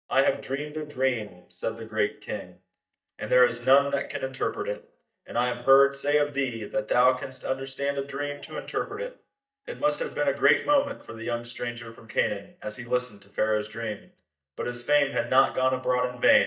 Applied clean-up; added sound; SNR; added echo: neural mask model DeepFilterNet 3.